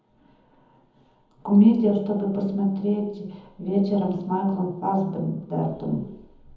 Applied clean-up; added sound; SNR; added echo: none; none; none; reverberation time 1.0 s.